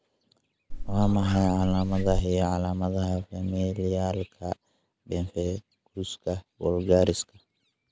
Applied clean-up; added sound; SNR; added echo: none; Meow; 3 dB; none.